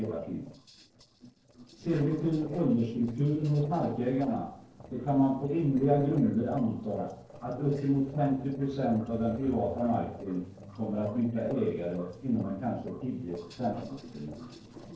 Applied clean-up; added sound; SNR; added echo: neural separator model SepFormer DNS4.